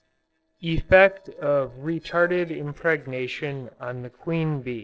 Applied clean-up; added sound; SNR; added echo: neural separator model SepFormer DNS4.